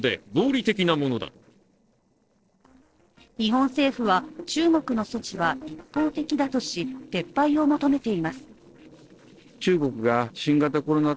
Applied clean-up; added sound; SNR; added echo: neural separator model SepFormer DNS4.